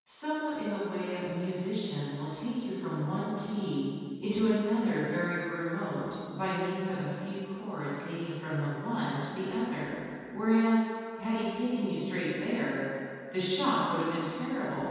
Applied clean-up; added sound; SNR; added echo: none; none; none; reverberation time 2.1 s.